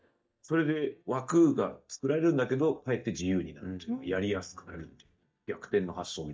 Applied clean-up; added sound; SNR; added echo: neural mask model DeepFilterNet 3.